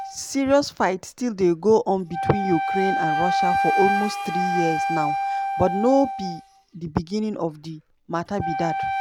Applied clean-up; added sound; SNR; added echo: none; Wind instrument, woodwind instrument; 2 dB; none.